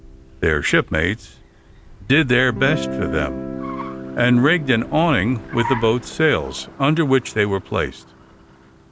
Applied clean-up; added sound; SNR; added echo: none; Guitar + Car; 11 dB; none.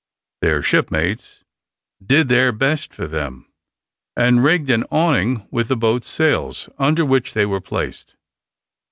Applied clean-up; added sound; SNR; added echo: none; none; none; none.